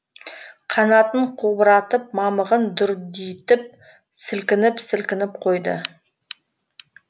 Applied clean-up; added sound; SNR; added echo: none; none; none; none.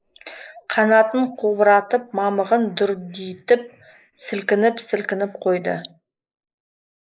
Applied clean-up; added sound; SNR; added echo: neural mask model Resemble Enhance denoiser.